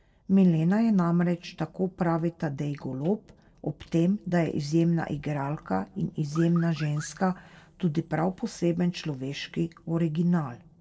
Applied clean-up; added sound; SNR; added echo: neural separator model SepFormer DNS4.